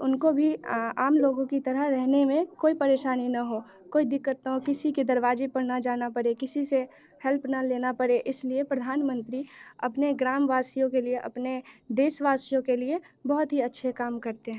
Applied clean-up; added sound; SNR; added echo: neural separator model SepFormer DNS4.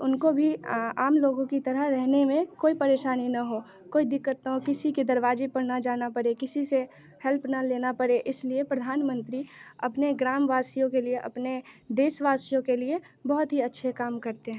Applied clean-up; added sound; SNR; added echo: none; none; none; none.